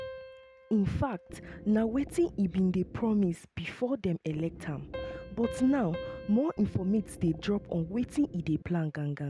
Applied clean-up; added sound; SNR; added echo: none; Piano + Wind instrument, woodwind instrument; 14 dB; none.